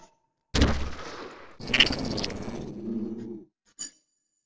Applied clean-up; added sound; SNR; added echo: neural separator model SepFormer DNS4.